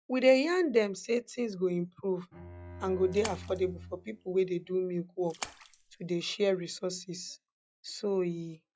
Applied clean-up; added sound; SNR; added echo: classical method log-MMSE.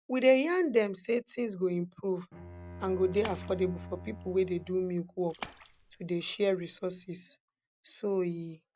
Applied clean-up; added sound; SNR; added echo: none; Splash, splatter + Bowed string instrument; 14 dB; none.